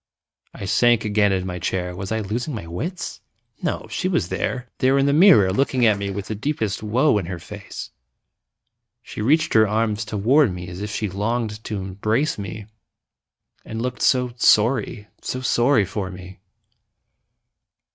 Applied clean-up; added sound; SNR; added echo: neural mask model RNNoise.